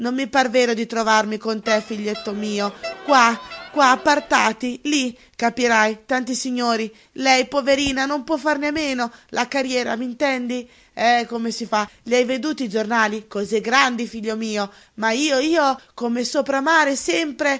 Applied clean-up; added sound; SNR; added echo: none; Crowd; 14 dB; none.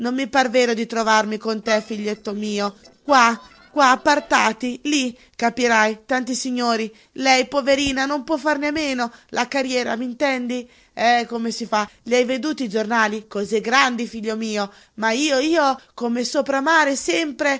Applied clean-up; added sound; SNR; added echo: neural separator model SepFormer DNS4.